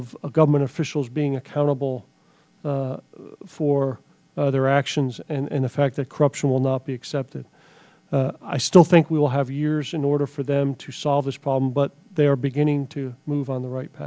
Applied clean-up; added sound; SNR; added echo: none; none; none; none.